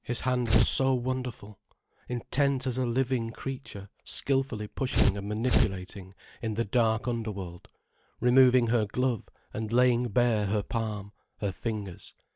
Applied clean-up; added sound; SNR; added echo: none; Tearing; -3 dB; none.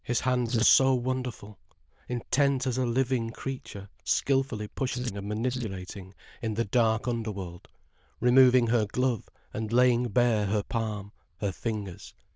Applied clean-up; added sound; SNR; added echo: neural diffusion model UNIVERSE++.